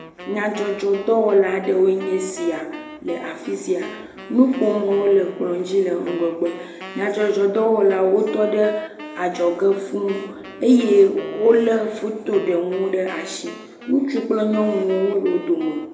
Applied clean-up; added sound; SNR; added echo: none; Wind instrument, woodwind instrument; 18 dB; reverberation time 0.8 s.